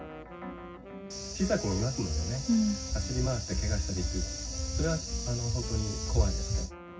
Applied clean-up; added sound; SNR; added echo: none; Wind instrument, woodwind instrument; 15 dB; reverberation time 0.4 s.